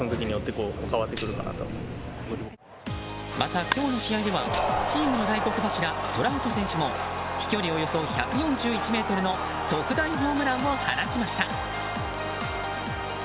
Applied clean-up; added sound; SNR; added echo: none; Tambourine; 15 dB; none.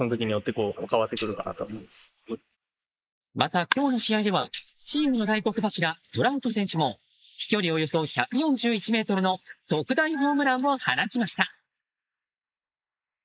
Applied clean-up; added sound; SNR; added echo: neural mask model Resemble Enhance denoiser.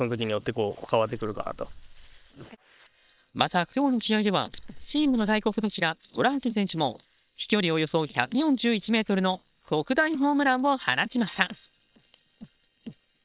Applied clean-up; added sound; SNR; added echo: neural separator model SepFormer WHAM!.